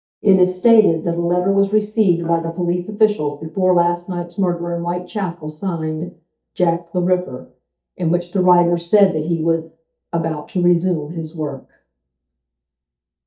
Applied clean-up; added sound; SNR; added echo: neural mask model DeepFilterNet 3.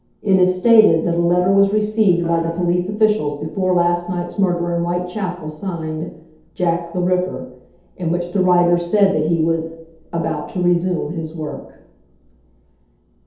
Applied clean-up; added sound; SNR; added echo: none; Piano; 17 dB; reverberation time 0.8 s.